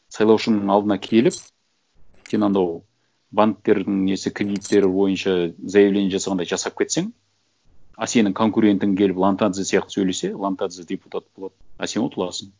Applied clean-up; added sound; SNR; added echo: neural separator model SepFormer DNS4.